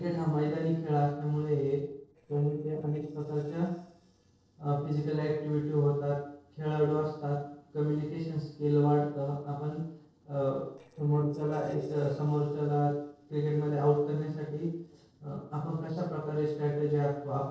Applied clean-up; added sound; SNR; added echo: neural separator model SepFormer DNS4.